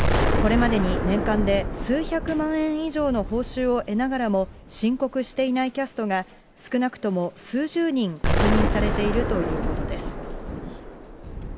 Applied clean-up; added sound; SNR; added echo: none; Explosion; 1 dB; none.